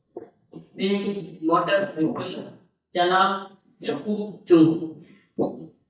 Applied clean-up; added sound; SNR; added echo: neural mask model DeepFilterNet 3.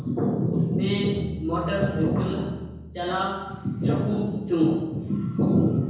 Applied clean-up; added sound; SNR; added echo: none; Bass guitar; 18 dB; reverberation time 1.0 s.